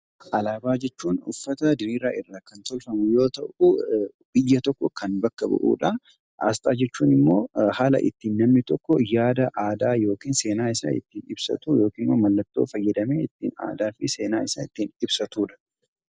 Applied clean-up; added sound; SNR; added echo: none; none; none; none.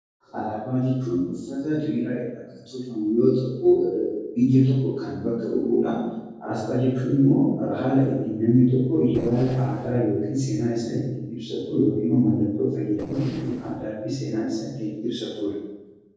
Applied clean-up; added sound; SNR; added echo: neural separator model SepFormer DNS4.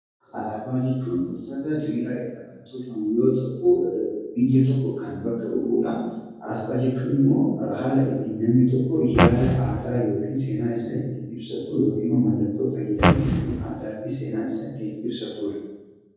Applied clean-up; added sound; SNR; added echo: none; Fart; -2 dB; reverberation time 1.3 s.